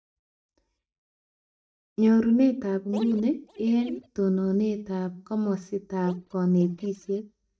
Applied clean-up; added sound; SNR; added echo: neural mask model DeepFilterNet 3.